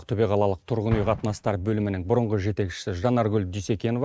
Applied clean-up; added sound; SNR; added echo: neural mask model RNNoise.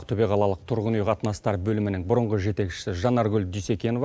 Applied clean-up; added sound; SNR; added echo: none; none; none; none.